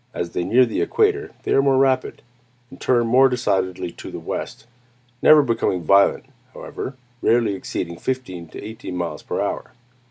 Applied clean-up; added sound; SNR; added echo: none; none; none; none.